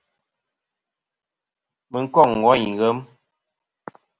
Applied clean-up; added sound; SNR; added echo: none; none; none; none.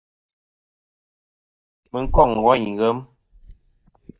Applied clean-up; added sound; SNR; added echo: neural mask model DeepFilterNet 3.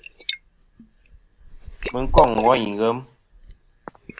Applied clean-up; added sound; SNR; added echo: none; Liquid; 4 dB; none.